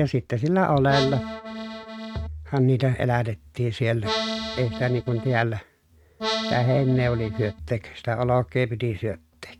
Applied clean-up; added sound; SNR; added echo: neural mask model RNNoise.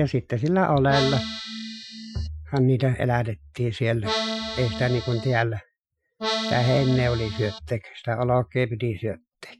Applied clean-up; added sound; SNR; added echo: classical method Wiener filter.